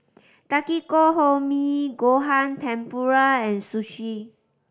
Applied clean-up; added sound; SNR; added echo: none; none; none; none.